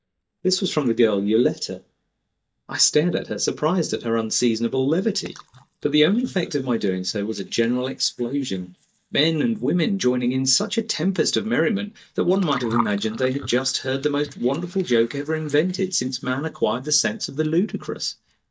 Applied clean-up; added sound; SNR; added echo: neural mask model DeepFilterNet 3.